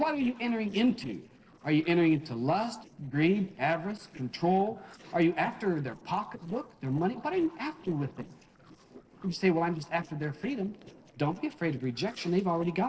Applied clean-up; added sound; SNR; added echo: neural separator model SepFormer DNS4.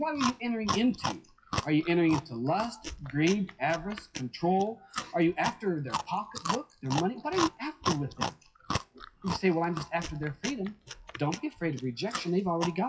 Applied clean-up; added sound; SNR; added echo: classical method WPE with log-MMSE.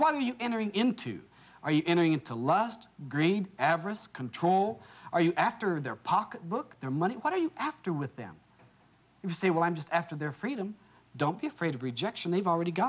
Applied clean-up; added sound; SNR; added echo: none; none; none; none.